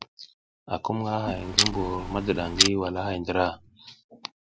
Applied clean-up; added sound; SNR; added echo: none; Clock; -1 dB; none.